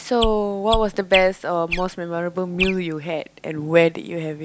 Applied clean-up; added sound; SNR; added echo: none; Chirp, tweet; 7 dB; none.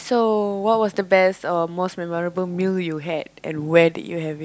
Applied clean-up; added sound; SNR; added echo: none; none; none; none.